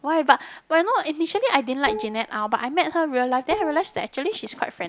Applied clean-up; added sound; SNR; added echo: none; Dishes, pots, and pans; 11 dB; none.